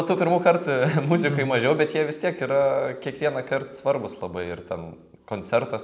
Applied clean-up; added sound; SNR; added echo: none; none; none; none.